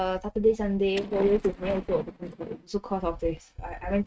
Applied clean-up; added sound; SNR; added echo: neural mask model RNNoise.